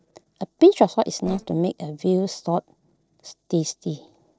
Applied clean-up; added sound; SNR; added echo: neural separator model SepFormer DNS4.